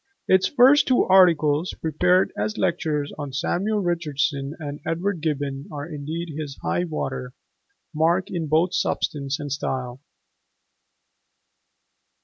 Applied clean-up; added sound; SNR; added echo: none; none; none; none.